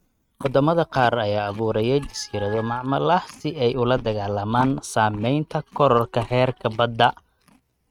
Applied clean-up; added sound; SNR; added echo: neural mask model RNNoise.